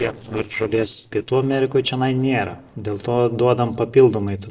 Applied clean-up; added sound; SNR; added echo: neural separator model SepFormer DNS4.